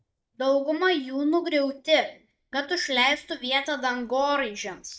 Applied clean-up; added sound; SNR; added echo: neural mask model DeepFilterNet 3.